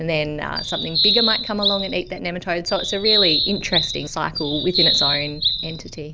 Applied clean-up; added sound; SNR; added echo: none; Bird vocalization, bird call, bird song; -2 dB; none.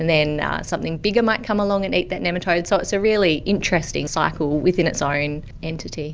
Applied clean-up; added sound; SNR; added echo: none; none; none; none.